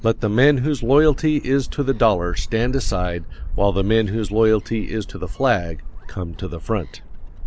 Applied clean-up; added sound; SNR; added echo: none; Gull, seagull; 6 dB; none.